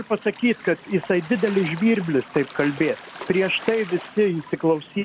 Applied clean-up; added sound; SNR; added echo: none; Gull, seagull / Waves, surf; 17 dB; none.